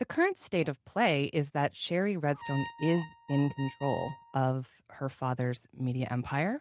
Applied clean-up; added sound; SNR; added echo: neural mask model RNNoise.